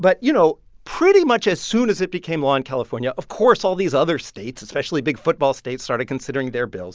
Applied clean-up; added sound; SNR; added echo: none; none; none; none.